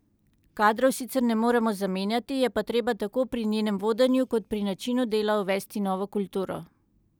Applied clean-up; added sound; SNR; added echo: none; none; none; none.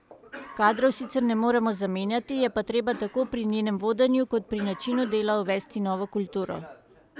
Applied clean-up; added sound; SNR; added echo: none; Cough; 19 dB; none.